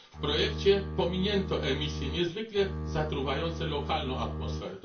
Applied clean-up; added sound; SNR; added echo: none; Bowed string instrument; 5 dB; reverberation time 0.3 s.